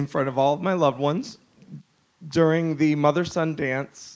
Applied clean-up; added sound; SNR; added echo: neural mask model Resemble Enhance denoiser.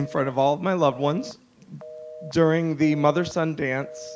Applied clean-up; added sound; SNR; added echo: none; Telephone; 18 dB; none.